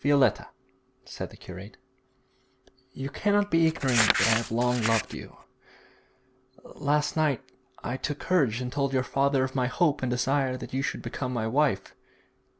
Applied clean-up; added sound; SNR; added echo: none; Crumpling, crinkling; 2 dB; none.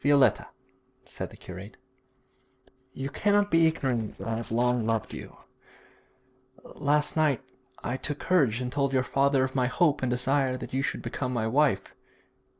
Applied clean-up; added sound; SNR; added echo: neural separator model SepFormer DNS4.